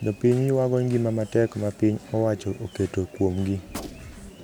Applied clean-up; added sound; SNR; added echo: none; Gunshot, gunfire; 13 dB; none.